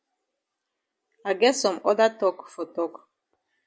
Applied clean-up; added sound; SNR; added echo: none; none; none; none.